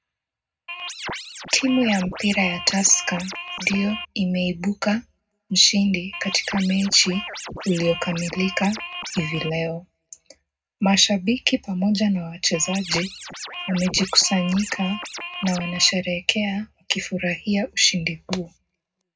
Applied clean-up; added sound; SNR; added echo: none; Scratching (performance technique); 10 dB; reverberation time 0.3 s.